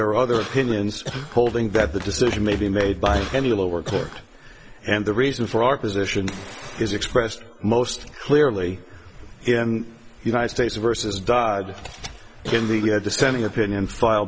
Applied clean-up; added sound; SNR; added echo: none; Run + Cough; 9 dB; none.